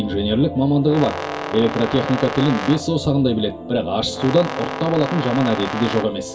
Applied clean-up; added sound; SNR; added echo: none; Brass instrument; 9 dB; reverberation time 0.2 s.